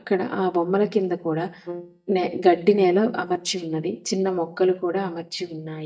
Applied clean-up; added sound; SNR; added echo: neural mask model DeepFilterNet 3.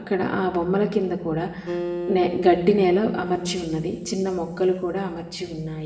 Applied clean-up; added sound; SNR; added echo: none; Acoustic guitar; 11 dB; reverberation time 2.7 s.